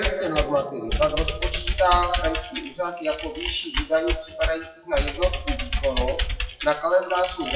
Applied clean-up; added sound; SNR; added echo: classical method WPE with log-MMSE.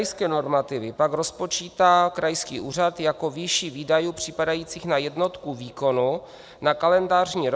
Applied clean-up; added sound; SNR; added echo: none; none; none; none.